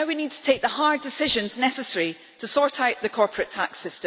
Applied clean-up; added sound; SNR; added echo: none; none; none; none.